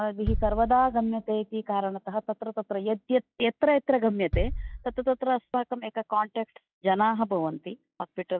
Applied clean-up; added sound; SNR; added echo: classical method log-MMSE.